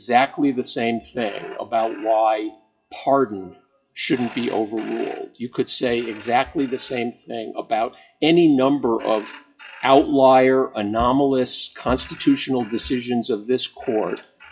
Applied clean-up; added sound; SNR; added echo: classical method WPE with log-MMSE.